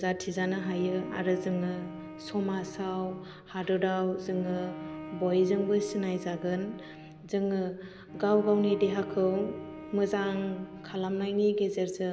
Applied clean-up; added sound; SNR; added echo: none; Bowed string instrument; 13 dB; none.